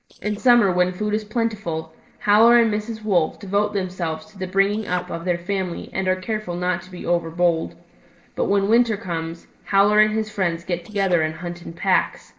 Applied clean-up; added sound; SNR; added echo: neural separator model SepFormer DNS4.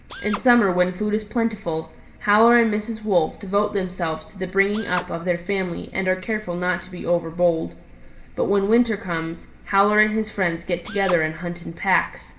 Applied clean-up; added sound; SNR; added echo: none; Drill; 13 dB; reverberation time 1.1 s.